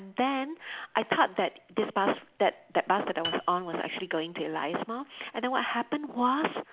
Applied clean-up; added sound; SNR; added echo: none; Piano; 13 dB; none.